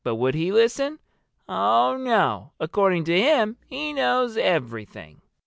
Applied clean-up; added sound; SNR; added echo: none; none; none; none.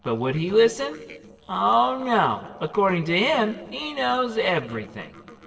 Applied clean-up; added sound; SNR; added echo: neural separator model SepFormer DNS4.